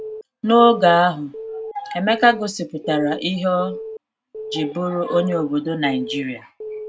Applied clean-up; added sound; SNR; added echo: none; Alarm / Keyboard (musical); 13 dB; none.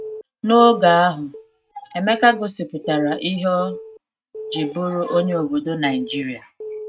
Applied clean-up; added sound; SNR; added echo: neural mask model RNNoise.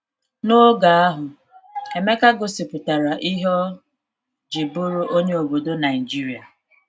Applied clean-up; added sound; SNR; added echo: none; none; none; none.